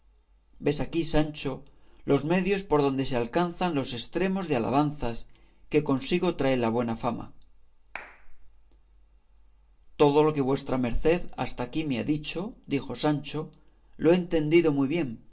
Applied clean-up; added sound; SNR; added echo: none; Clapping; 17 dB; reverberation time 0.2 s.